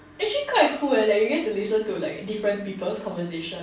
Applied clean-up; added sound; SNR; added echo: none; none; none; reverberation time 0.3 s.